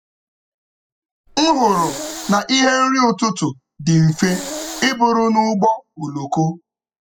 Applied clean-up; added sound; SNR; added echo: classical method spectral subtraction.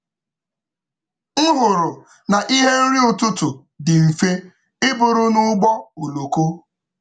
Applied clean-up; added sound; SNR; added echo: none; none; none; none.